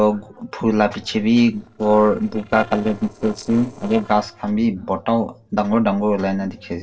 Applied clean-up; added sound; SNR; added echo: neural separator model SepFormer DNS4.